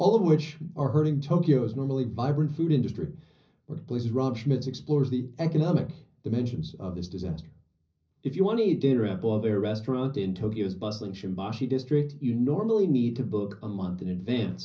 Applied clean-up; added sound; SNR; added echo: none; none; none; reverberation time 0.5 s.